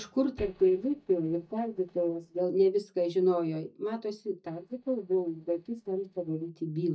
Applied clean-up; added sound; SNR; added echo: neural mask model DeepFilterNet 3.